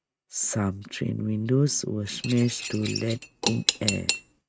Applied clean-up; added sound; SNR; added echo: neural mask model RNNoise.